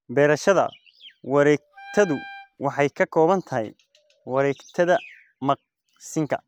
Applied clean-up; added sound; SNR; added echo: none; Wind instrument, woodwind instrument; 18 dB; none.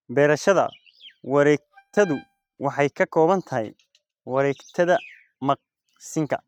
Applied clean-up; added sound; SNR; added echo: neural mask model RNNoise.